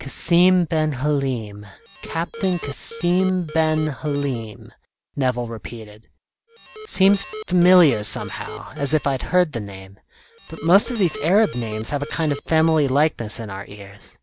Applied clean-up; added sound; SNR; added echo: none; Alarm; 14 dB; none.